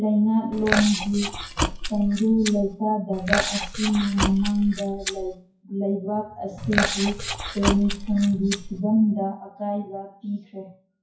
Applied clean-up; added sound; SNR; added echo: classical method WPE with log-MMSE.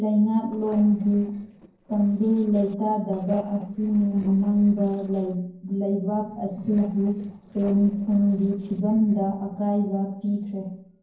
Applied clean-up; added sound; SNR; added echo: neural separator model SepFormer DNS4.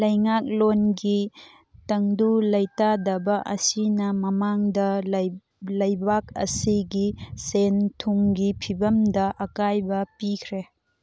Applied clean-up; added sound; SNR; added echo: none; none; none; none.